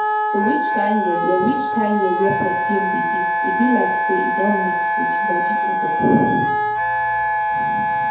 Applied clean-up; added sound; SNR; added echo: none; Wind instrument, woodwind instrument; -3 dB; reverberation time 2.3 s.